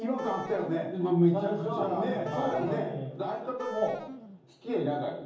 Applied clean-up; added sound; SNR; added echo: none; Wind instrument, woodwind instrument; 14 dB; reverberation time 0.7 s.